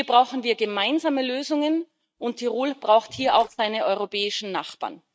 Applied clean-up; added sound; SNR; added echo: neural mask model RNNoise.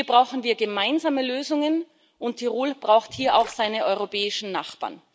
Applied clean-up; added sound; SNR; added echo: none; Gurgling; 19 dB; none.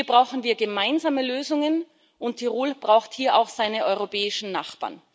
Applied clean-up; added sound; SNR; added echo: none; none; none; none.